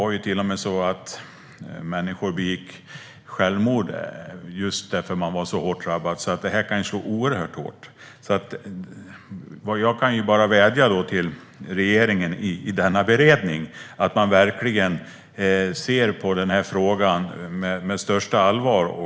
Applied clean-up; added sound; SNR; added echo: none; none; none; none.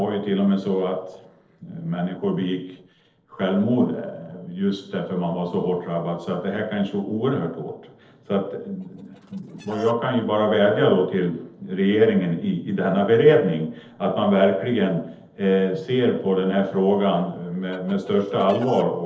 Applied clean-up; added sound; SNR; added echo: neural separator model SepFormer DNS4.